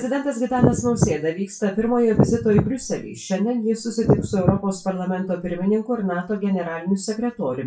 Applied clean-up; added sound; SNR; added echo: classical method WPE with log-MMSE.